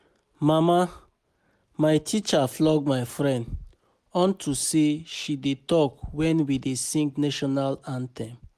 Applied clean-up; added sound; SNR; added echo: none; none; none; none.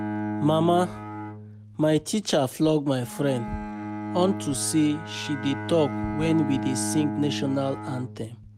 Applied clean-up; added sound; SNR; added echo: none; Bowed string instrument; 7 dB; none.